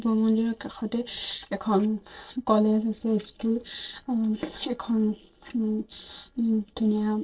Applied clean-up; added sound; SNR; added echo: neural separator model SepFormer DNS4.